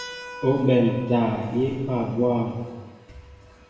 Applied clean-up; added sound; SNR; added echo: none; Keyboard (musical); 18 dB; reverberation time 1.2 s.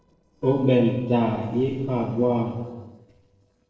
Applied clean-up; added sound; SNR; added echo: neural separator model SepFormer DNS4.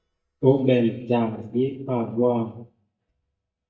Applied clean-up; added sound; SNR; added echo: neural mask model DeepFilterNet 3.